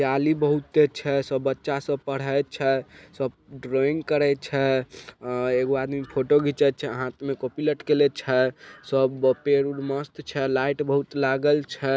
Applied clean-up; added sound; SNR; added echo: none; none; none; none.